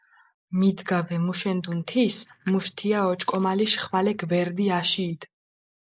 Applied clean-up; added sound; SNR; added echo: neural mask model Resemble Enhance denoiser.